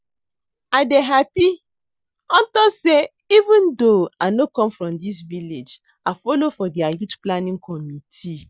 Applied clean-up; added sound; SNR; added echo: none; none; none; none.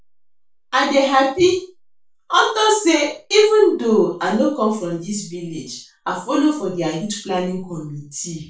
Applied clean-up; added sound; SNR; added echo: none; none; none; reverberation time 0.3 s.